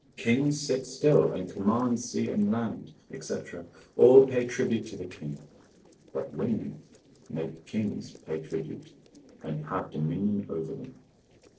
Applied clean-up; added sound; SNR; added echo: neural separator model SepFormer DNS4.